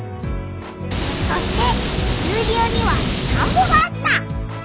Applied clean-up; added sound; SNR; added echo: none; Water; 0 dB; none.